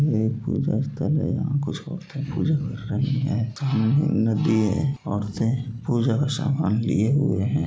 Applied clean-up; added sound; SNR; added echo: none; none; none; none.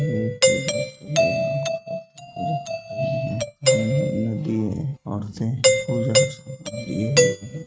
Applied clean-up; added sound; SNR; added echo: neural mask model RNNoise.